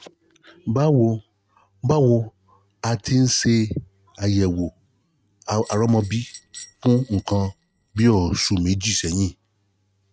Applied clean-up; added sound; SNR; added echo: neural mask model RNNoise.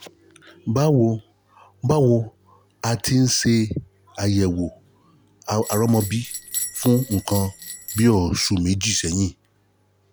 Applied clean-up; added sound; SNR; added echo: none; Bell; 10 dB; none.